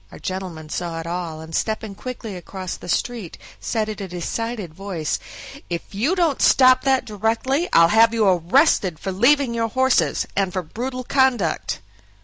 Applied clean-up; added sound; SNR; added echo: none; none; none; none.